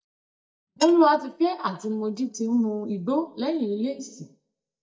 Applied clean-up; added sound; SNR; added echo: neural mask model DeepFilterNet 3.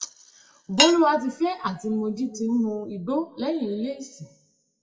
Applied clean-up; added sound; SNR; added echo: classical method WPE with log-MMSE.